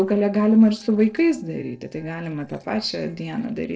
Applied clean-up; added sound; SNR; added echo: neural separator model SepFormer DNS4.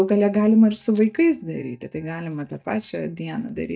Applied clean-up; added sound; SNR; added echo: neural mask model DeepFilterNet 3.